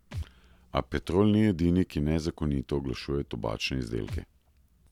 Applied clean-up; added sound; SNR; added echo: none; Thump, thud; 17 dB; none.